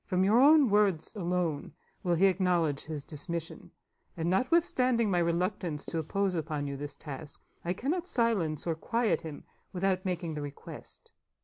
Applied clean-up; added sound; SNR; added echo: neural mask model Resemble Enhance denoiser.